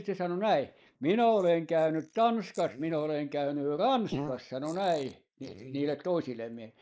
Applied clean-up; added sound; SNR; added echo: neural mask model Resemble Enhance denoiser.